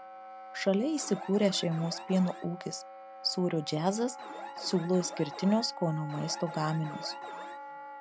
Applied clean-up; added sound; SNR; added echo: none; Wind instrument, woodwind instrument + Alarm; 12 dB; none.